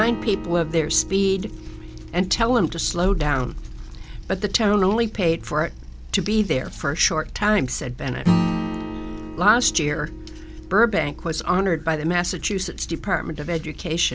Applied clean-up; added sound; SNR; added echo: none; Acoustic guitar / Strum; 10 dB; none.